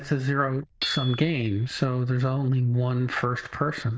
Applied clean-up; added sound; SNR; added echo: neural diffusion model UNIVERSE++.